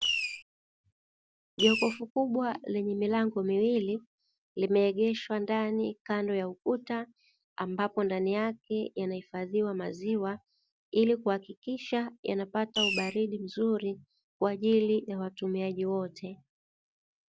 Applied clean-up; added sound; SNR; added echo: none; Fireworks; 0 dB; none.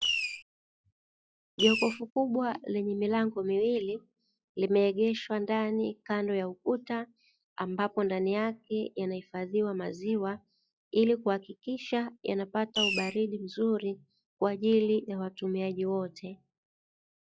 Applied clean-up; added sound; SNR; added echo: classical method log-MMSE.